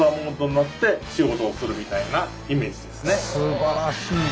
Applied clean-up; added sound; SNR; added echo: none; none; none; none.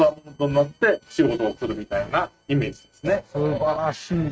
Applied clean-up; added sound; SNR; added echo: neural mask model RNNoise.